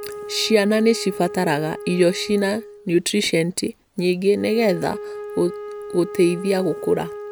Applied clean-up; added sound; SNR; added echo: none; Wind instrument, woodwind instrument; 13 dB; none.